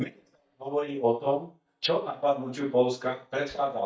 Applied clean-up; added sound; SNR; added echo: neural mask model DeepFilterNet 3.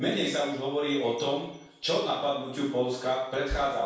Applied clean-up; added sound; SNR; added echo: none; Wind chime; 16 dB; reverberation time 0.7 s.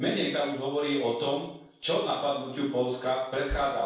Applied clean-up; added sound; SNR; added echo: neural separator model SepFormer DNS4.